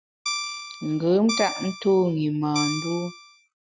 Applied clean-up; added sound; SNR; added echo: classical method Wiener filter.